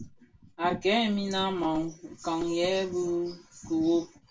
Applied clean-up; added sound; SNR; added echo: none; none; none; reverberation time 0.1 s.